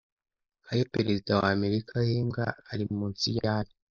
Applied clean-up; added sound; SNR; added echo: neural mask model Resemble Enhance denoiser.